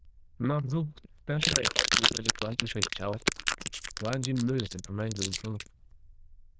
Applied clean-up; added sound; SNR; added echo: neural diffusion model UNIVERSE++.